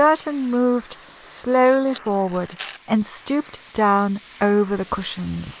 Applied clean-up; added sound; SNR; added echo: neural mask model Resemble Enhance denoiser.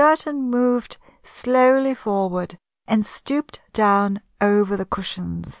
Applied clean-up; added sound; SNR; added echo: none; none; none; none.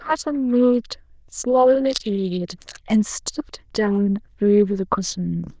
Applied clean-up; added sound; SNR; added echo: neural diffusion model UNIVERSE++.